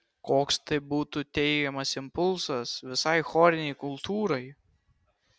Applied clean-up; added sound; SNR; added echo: none; none; none; none.